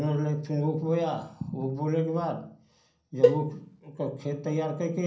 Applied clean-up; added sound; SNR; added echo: none; Cowbell; -3 dB; reverberation time 0.6 s.